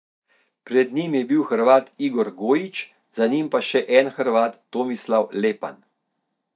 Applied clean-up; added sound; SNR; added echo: neural mask model DeepFilterNet 3.